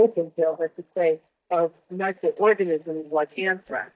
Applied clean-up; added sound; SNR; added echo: neural mask model DeepFilterNet 3.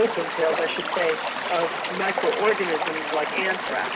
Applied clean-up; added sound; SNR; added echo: none; Stream / Liquid; 2 dB; reverberation time 1.9 s.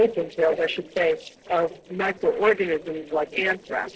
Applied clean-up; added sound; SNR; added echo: neural separator model SepFormer DNS4.